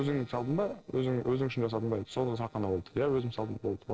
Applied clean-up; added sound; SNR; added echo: neural separator model SepFormer DNS4.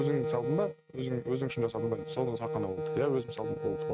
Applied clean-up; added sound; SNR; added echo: neural mask model RNNoise.